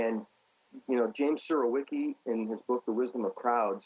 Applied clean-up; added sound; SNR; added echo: none; none; none; none.